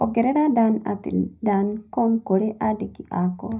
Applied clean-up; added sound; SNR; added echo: none; none; none; reverberation time 0.4 s.